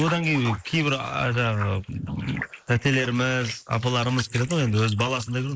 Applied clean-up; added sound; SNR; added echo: neural mask model Resemble Enhance denoiser.